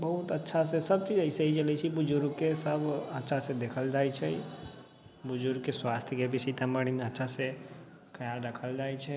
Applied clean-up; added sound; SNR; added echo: none; none; none; none.